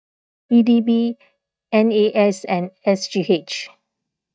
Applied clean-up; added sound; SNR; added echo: neural mask model DeepFilterNet 3.